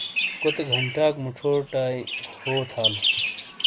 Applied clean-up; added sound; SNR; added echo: none; Bird vocalization, bird call, bird song; 1 dB; none.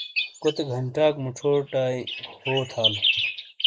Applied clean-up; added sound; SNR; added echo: neural mask model Resemble Enhance denoiser.